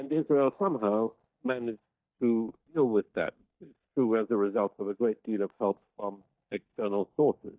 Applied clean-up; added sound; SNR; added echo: neural mask model DeepFilterNet 3.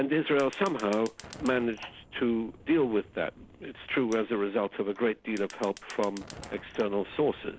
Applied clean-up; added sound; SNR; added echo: none; Fire; 20 dB; none.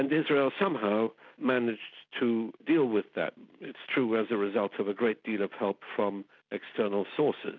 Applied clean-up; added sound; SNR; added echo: none; none; none; none.